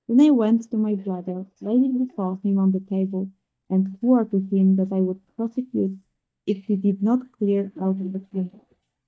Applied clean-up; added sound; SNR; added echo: neural mask model DeepFilterNet 3.